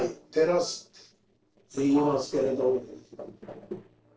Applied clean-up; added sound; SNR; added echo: neural separator model SepFormer DNS4.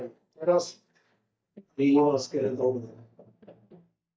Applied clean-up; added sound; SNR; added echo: neural mask model DeepFilterNet 3.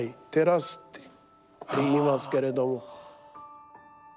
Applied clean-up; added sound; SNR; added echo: none; none; none; none.